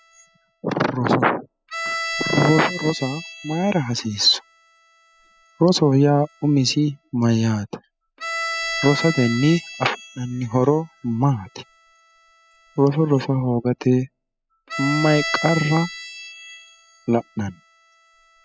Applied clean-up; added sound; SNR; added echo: classical method spectral subtraction.